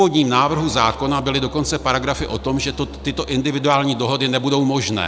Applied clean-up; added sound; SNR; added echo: none; Musical instrument; 16 dB; none.